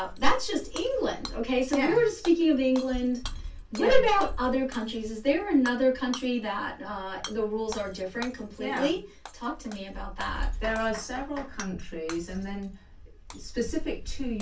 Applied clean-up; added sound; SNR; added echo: none; Shatter / Hammer; 20 dB; reverberation time 0.2 s.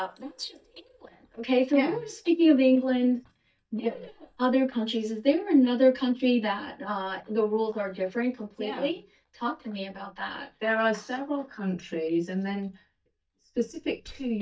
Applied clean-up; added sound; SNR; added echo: neural mask model DeepFilterNet 3.